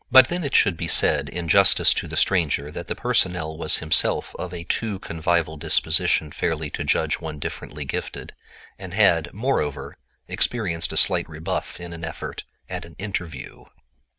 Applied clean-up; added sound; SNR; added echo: none; none; none; none.